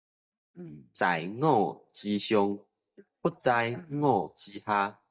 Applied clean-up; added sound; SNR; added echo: neural mask model DeepFilterNet 3.